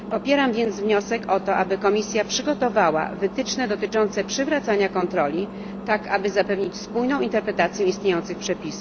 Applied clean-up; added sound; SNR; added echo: none; Engine; 11 dB; none.